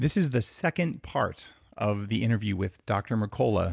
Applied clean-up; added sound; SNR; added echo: none; none; none; none.